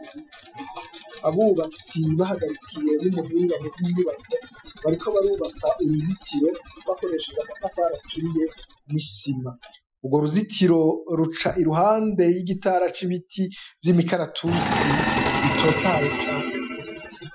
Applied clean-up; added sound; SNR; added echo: classical method Wiener filter.